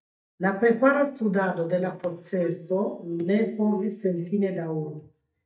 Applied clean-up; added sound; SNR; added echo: neural mask model DeepFilterNet 3.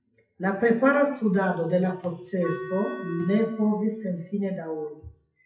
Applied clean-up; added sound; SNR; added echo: classical method WPE with log-MMSE.